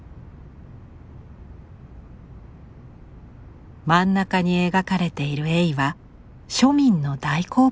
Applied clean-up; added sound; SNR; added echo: none; none; none; none.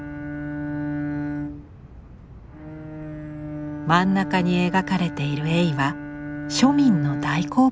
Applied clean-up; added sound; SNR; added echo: none; Bowed string instrument; 7 dB; none.